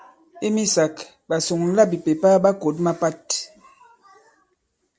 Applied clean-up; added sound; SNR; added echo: none; none; none; none.